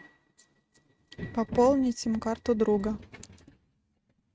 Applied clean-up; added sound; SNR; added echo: neural mask model RNNoise.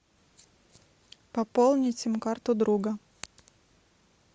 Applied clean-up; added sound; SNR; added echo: none; none; none; none.